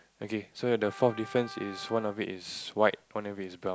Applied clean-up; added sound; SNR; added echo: none; Wind instrument, woodwind instrument; 17 dB; none.